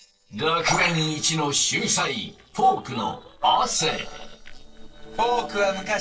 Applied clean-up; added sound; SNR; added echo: neural separator model SepFormer DNS4.